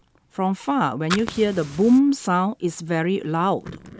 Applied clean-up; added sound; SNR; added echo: none; Fire; 16 dB; none.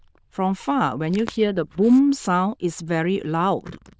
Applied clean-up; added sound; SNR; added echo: neural diffusion model UNIVERSE++.